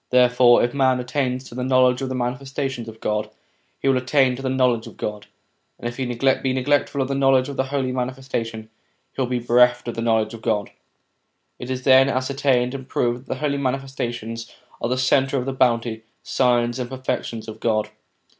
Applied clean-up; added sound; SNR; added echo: none; none; none; none.